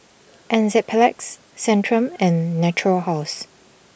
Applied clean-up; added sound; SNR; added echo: none; none; none; none.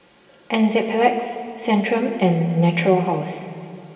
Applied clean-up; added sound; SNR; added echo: none; none; none; reverberation time 2.5 s.